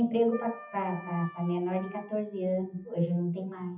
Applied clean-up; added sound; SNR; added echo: classical method WPE with log-MMSE.